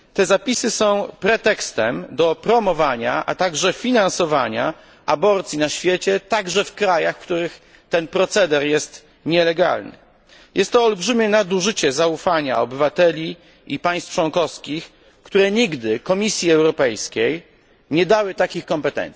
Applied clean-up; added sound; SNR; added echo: none; none; none; none.